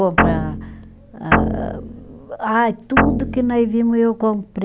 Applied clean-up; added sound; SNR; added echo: none; Guitar; 0 dB; none.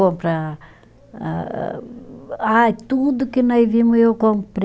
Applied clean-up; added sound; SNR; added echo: none; none; none; none.